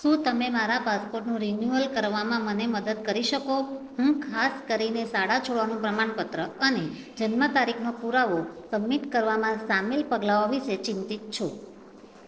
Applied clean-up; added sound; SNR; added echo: neural separator model SepFormer DNS4.